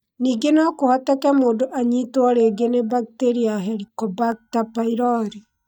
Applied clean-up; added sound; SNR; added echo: neural mask model DeepFilterNet 3.